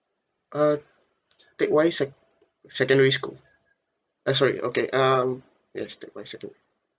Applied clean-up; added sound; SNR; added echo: none; none; none; none.